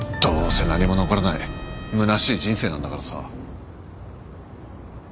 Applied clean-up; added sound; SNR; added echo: none; Trumpet; 19 dB; none.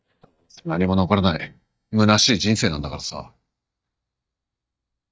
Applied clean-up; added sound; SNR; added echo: neural mask model DeepFilterNet 3.